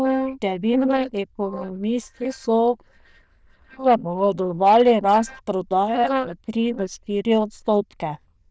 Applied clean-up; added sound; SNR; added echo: neural diffusion model UNIVERSE++.